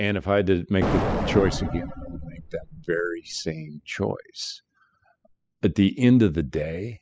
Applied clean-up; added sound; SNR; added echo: classical method spectral subtraction.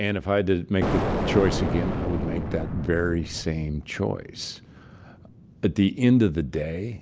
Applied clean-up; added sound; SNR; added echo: none; Explosion; 3 dB; none.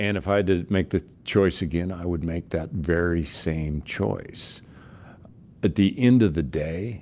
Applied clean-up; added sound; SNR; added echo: none; none; none; none.